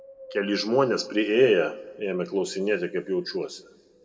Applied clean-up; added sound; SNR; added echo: none; Wind; 19 dB; reverberation time 1.0 s.